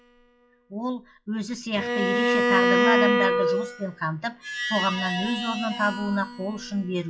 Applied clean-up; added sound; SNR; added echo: classical method log-MMSE.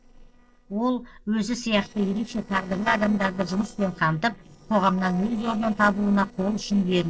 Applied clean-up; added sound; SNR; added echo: neural separator model SepFormer DNS4.